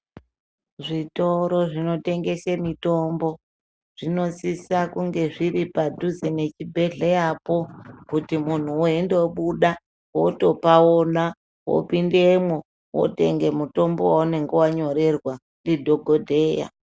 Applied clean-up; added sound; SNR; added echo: none; none; none; none.